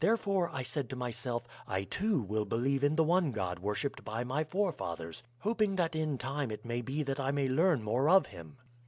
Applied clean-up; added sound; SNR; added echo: none; none; none; none.